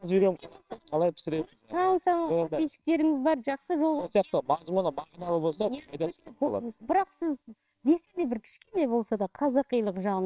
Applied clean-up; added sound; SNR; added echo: neural separator model SepFormer WHAMR!.